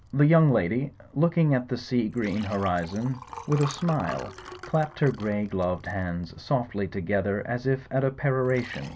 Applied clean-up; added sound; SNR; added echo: none; Liquid; 19 dB; none.